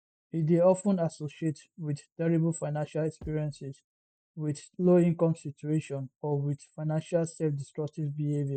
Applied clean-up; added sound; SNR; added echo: neural mask model DeepFilterNet 3.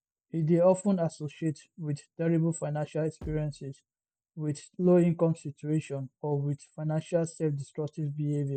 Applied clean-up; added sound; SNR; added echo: none; Bass drum; 16 dB; none.